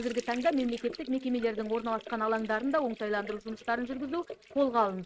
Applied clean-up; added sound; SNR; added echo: neural mask model RNNoise.